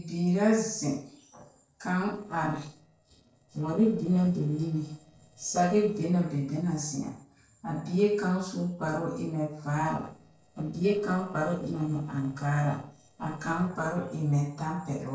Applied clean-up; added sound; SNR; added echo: neural separator model SepFormer DNS4.